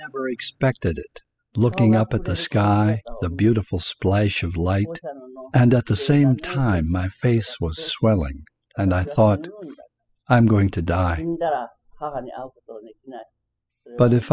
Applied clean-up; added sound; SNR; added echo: classical method spectral subtraction.